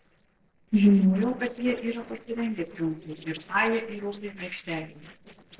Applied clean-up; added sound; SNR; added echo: neural separator model SepFormer DNS4.